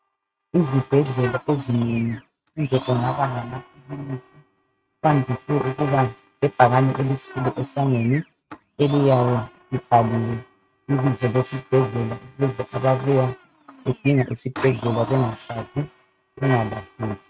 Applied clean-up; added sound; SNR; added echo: neural mask model RNNoise.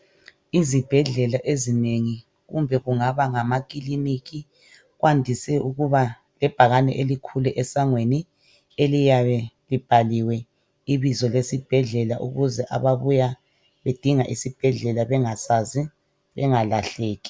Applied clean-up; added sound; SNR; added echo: none; none; none; none.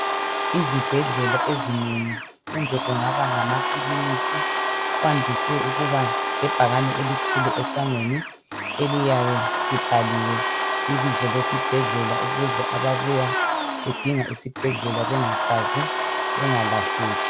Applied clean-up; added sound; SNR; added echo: none; Domestic sounds, home sounds; -2 dB; none.